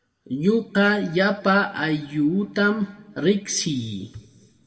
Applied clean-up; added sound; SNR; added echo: none; none; none; reverberation time 1.2 s.